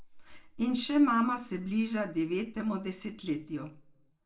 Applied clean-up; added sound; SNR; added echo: none; none; none; reverberation time 0.3 s.